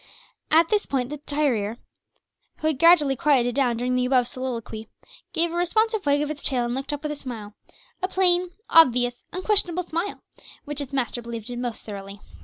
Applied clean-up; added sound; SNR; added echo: none; none; none; none.